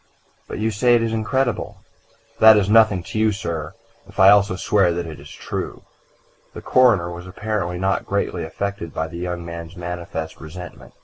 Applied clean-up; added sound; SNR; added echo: none; none; none; none.